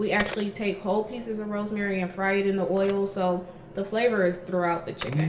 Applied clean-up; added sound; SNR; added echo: none; Telephone; 17 dB; reverberation time 0.4 s.